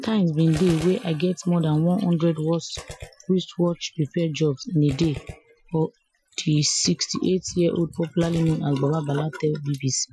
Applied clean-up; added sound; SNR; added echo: classical method Wiener filter.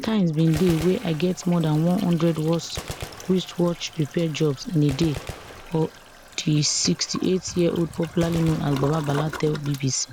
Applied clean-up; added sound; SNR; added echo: none; Gunshot, gunfire + Toilet flush; 14 dB; none.